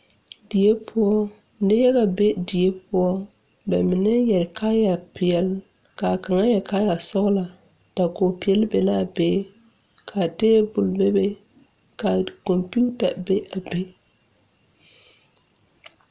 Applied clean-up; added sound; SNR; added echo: none; none; none; none.